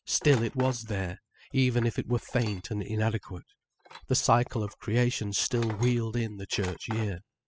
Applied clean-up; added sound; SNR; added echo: classical method spectral subtraction.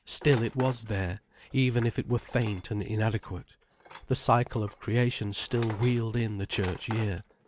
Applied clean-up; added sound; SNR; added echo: none; Tools; 18 dB; none.